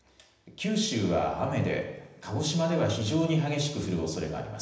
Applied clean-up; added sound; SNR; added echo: none; none; none; reverberation time 0.9 s.